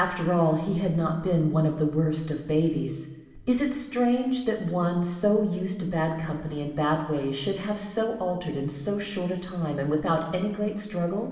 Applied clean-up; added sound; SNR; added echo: none; none; none; reverberation time 1.2 s.